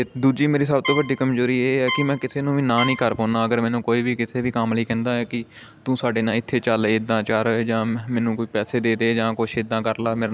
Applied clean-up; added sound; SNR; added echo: none; Trumpet; 9 dB; none.